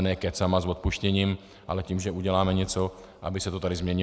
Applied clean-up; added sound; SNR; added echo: none; none; none; none.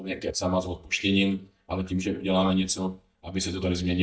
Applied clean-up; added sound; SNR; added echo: neural mask model DeepFilterNet 3.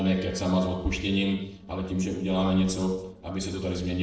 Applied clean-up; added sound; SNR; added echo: neural separator model SepFormer DNS4.